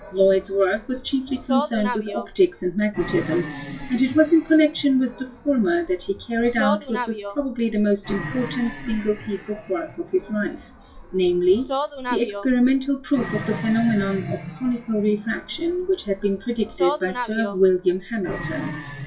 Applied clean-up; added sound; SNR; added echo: classical method WPE with log-MMSE.